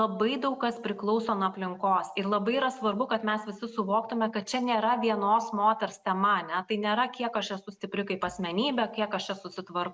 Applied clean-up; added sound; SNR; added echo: none; none; none; none.